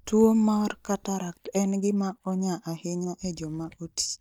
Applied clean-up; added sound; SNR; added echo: neural mask model DeepFilterNet 3.